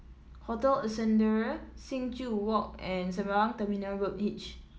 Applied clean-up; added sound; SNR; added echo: none; none; none; none.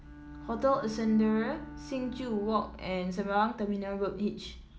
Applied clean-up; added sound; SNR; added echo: none; Bowed string instrument; 17 dB; none.